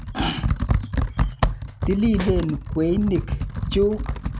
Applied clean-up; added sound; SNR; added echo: none; Computer keyboard; 0 dB; none.